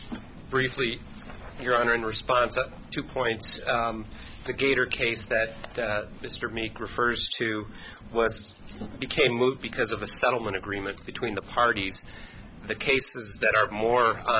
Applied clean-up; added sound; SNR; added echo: none; none; none; none.